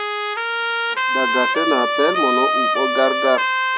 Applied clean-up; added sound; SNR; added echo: none; Trumpet; -3 dB; none.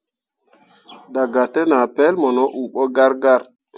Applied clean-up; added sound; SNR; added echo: none; none; none; none.